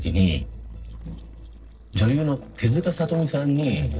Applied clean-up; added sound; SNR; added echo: neural separator model SepFormer DNS4.